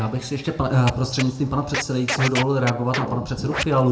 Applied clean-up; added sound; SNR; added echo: none; Scratching (performance technique); 9 dB; reverberation time 0.6 s.